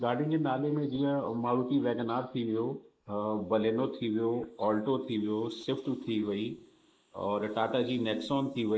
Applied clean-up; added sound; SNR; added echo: neural mask model Resemble Enhance denoiser.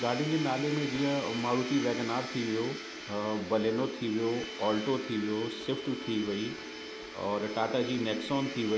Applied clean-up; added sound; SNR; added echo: none; Domestic sounds, home sounds; 9 dB; none.